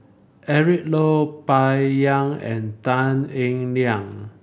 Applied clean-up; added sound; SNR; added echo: none; none; none; none.